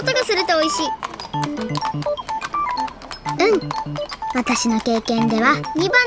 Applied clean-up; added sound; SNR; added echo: none; Livestock, farm animals, working animals; 13 dB; none.